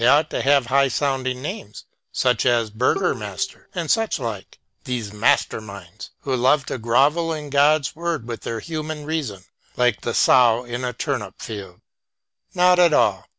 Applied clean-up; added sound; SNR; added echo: none; Bowed string instrument; 15 dB; none.